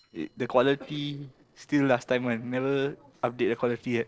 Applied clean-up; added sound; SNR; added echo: neural separator model SepFormer DNS4.